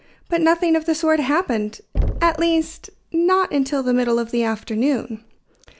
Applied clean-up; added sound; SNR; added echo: none; Knock; 9 dB; none.